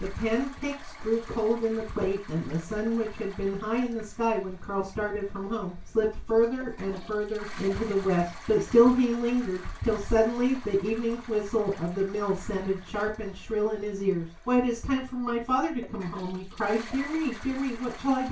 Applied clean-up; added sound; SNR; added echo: none; Toilet flush; 20 dB; reverberation time 0.2 s.